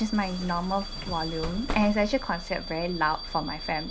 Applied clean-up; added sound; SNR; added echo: none; Bus / Alarm; 7 dB; none.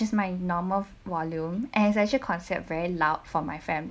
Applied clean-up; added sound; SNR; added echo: none; none; none; none.